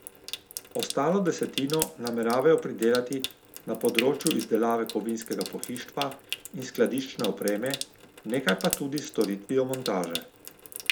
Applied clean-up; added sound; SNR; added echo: none; Trickle, dribble / Sink (filling or washing) / Water tap, faucet; 10 dB; none.